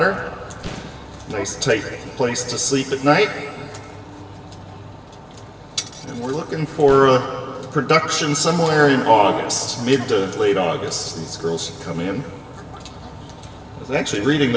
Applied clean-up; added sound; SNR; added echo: none; Boom; 18 dB; reverberation time 2.2 s.